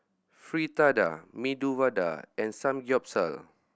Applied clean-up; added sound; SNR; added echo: none; none; none; none.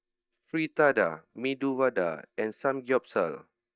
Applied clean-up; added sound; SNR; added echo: neural mask model DeepFilterNet 3.